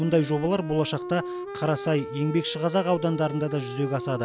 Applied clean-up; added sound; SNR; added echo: none; Wind instrument, woodwind instrument; 10 dB; none.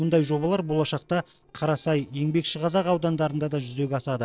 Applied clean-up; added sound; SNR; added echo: neural separator model SepFormer DNS4.